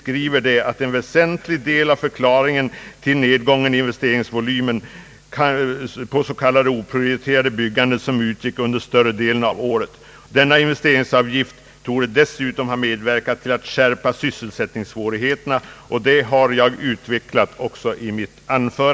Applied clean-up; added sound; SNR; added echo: none; none; none; none.